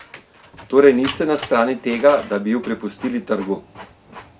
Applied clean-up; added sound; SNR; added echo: none; Printer; 18 dB; none.